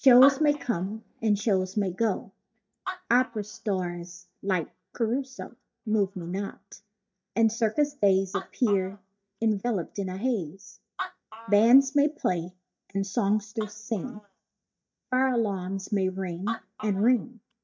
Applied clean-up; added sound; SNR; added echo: neural mask model DeepFilterNet 3.